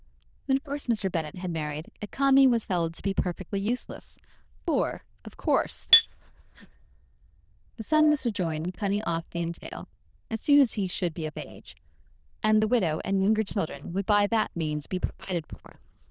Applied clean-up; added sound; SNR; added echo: neural diffusion model UNIVERSE++.